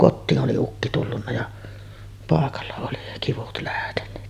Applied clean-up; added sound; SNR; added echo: none; none; none; none.